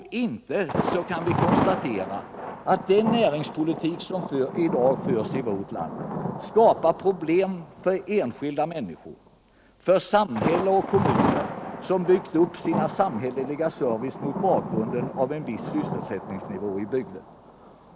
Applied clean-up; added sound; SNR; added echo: none; Thunder; 5 dB; none.